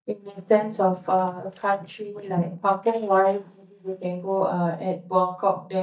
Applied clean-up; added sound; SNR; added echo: neural mask model DeepFilterNet 3.